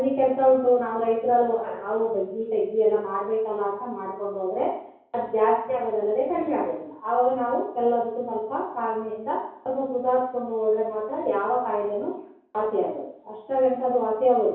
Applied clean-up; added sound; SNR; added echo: none; none; none; reverberation time 0.6 s.